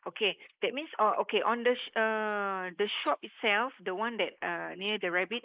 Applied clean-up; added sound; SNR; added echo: neural mask model Resemble Enhance denoiser.